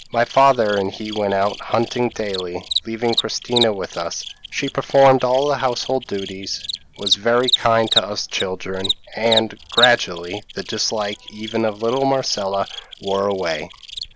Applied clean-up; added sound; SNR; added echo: none; Cricket; 8 dB; none.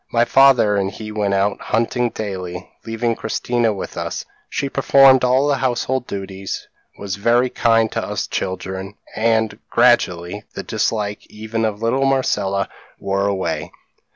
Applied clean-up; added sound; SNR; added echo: none; none; none; none.